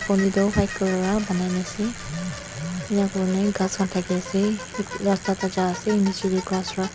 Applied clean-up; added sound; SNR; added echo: none; Bicycle; 11 dB; none.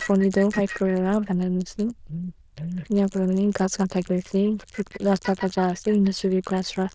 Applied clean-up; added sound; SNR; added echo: neural diffusion model UNIVERSE++.